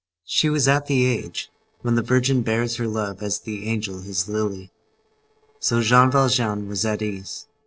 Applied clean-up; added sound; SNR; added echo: neural separator model SepFormer DNS4.